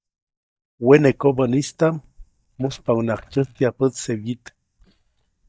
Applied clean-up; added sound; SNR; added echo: neural mask model DeepFilterNet 3.